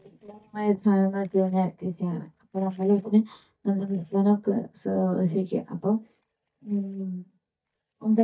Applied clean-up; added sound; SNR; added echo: neural mask model DeepFilterNet 3.